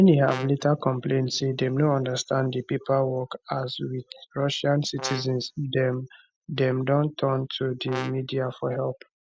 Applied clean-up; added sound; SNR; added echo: none; Brass instrument; 13 dB; none.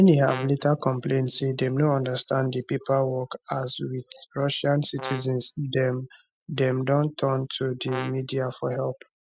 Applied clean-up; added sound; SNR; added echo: neural mask model RNNoise.